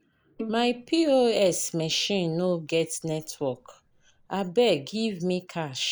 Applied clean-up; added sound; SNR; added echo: neural mask model Resemble Enhance denoiser.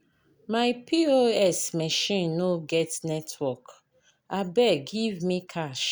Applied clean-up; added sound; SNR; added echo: none; none; none; none.